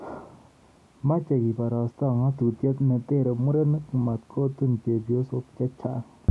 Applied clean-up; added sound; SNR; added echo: none; none; none; none.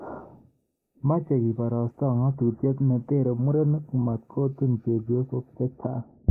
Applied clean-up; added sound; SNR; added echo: neural mask model Resemble Enhance denoiser.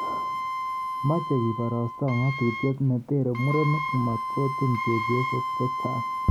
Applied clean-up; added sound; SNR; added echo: none; Wind instrument, woodwind instrument + Wind instrument, woodwind instrument; 4 dB; none.